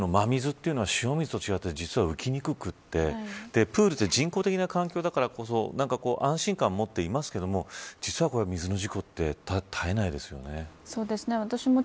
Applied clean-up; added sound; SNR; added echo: none; none; none; none.